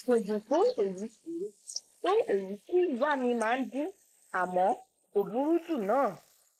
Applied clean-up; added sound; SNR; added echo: neural mask model Resemble Enhance denoiser.